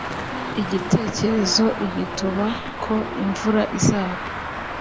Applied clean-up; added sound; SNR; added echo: none; Traffic noise, roadway noise; 7 dB; none.